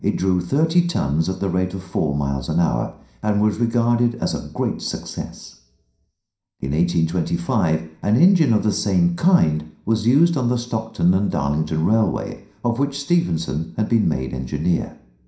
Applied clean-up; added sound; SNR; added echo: none; none; none; reverberation time 0.5 s.